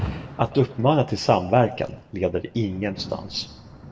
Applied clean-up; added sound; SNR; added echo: none; Rain; 14 dB; reverberation time 0.7 s.